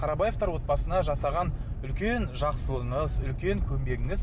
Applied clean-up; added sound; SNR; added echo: none; none; none; none.